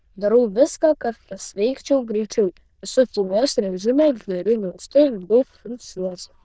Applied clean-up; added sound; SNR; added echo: neural diffusion model UNIVERSE++.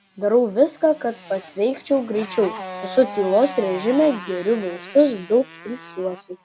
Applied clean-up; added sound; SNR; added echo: none; Motorcycle; 16 dB; none.